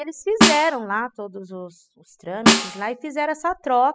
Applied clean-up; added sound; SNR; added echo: classical method spectral subtraction.